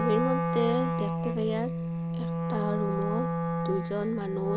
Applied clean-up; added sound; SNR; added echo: none; Wind instrument, woodwind instrument; -1 dB; none.